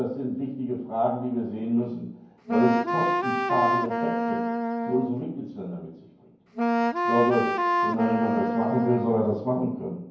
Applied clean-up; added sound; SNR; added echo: none; Wind instrument, woodwind instrument; -2 dB; reverberation time 0.9 s.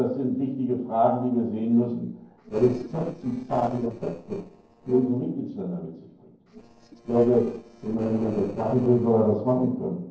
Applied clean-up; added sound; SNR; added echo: neural separator model SepFormer DNS4.